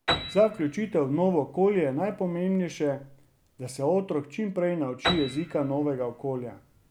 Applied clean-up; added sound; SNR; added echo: none; Piano; 11 dB; none.